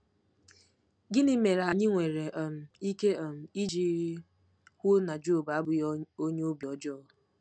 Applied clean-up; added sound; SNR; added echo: none; none; none; none.